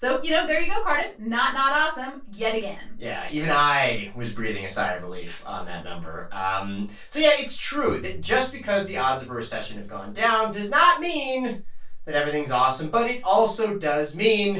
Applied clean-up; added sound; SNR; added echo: neural separator model SepFormer DNS4.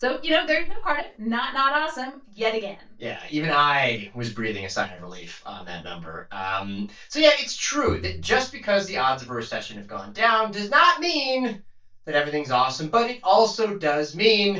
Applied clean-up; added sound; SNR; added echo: neural mask model DeepFilterNet 3.